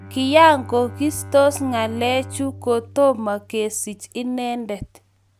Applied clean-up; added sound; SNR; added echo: none; Bowed string instrument; 17 dB; none.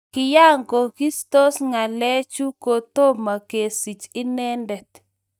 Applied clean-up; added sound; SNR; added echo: neural mask model DeepFilterNet 3.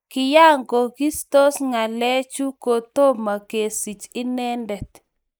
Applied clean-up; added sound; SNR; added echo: neural mask model Resemble Enhance denoiser.